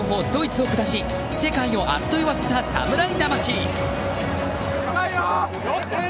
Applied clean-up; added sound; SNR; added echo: none; none; none; none.